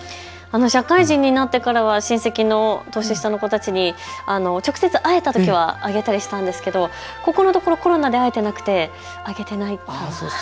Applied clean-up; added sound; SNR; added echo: none; none; none; none.